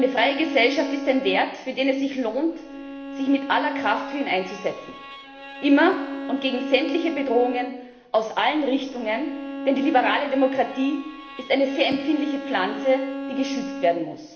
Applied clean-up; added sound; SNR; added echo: none; Bowed string instrument; 9 dB; reverberation time 1.1 s.